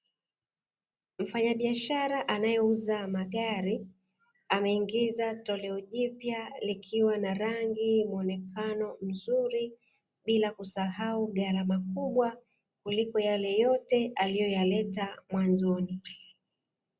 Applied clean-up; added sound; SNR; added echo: none; none; none; none.